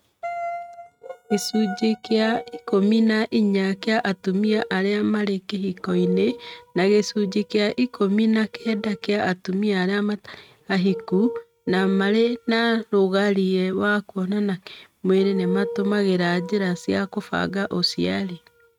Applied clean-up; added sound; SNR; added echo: neural mask model RNNoise.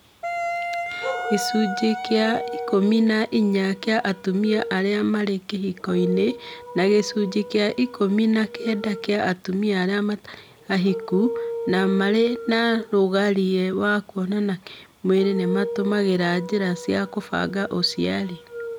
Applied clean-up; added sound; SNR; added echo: none; Wind instrument, woodwind instrument; 7 dB; none.